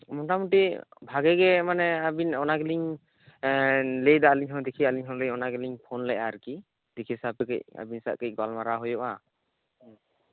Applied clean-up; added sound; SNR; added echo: none; none; none; none.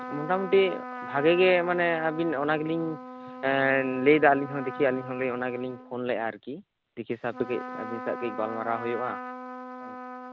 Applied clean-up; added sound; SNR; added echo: none; Trumpet; 12 dB; none.